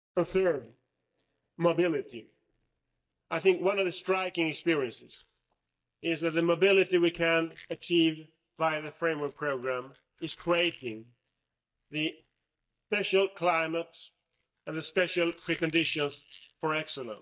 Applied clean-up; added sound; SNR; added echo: neural mask model DeepFilterNet 3.